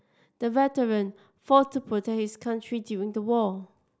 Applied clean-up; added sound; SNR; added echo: none; none; none; none.